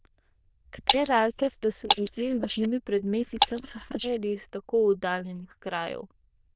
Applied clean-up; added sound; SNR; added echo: neural diffusion model UNIVERSE++.